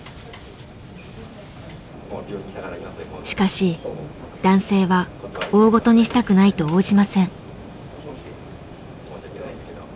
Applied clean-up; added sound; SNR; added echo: none; none; none; none.